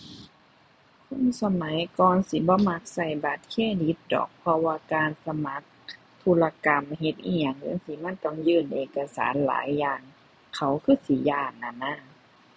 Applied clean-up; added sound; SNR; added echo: none; none; none; none.